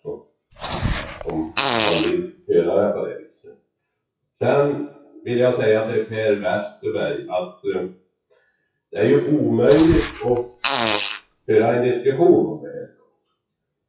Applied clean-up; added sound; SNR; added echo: classical method WPE with log-MMSE.